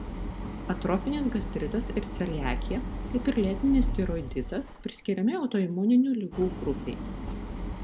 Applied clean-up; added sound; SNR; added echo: none; Idling; 5 dB; none.